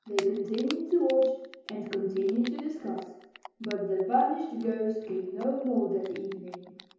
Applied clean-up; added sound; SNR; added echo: none; Typing; 18 dB; reverberation time 0.9 s.